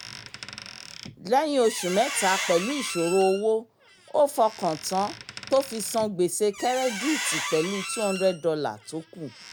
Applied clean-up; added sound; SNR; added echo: none; Squeak; 10 dB; none.